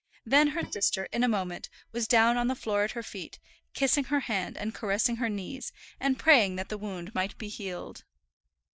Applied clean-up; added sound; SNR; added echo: neural mask model DeepFilterNet 3.